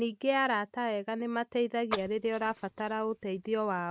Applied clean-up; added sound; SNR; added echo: neural mask model RNNoise.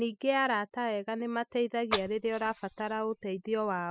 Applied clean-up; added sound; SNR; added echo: classical method spectral subtraction.